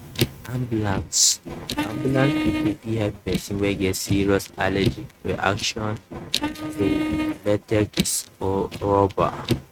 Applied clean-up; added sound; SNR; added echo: neural mask model RNNoise.